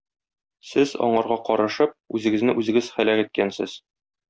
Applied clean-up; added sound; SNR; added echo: none; none; none; none.